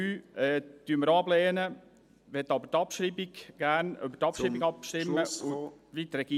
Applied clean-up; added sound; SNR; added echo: none; none; none; none.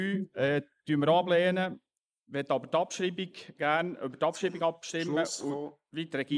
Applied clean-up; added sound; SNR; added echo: neural mask model Resemble Enhance denoiser.